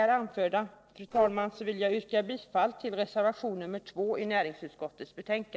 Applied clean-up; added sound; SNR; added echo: neural separator model SepFormer DNS4.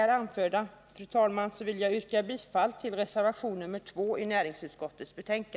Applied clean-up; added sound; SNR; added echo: none; none; none; none.